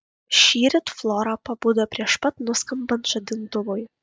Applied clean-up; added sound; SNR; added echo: neural mask model DeepFilterNet 3.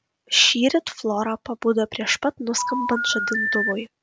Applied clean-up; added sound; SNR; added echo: none; Telephone; 2 dB; none.